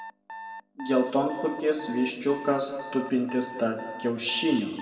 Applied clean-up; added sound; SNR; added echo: none; Alarm; 14 dB; reverberation time 1.8 s.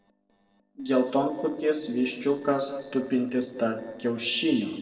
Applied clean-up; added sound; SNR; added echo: neural separator model SepFormer DNS4.